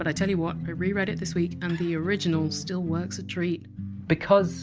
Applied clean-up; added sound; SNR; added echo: none; none; none; none.